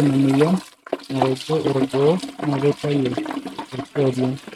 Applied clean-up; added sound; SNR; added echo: neural mask model RNNoise.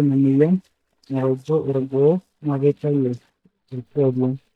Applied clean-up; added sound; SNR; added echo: neural mask model DeepFilterNet 3.